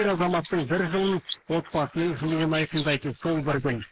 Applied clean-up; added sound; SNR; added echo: neural mask model Resemble Enhance denoiser.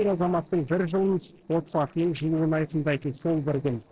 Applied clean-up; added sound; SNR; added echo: neural separator model SepFormer DNS4.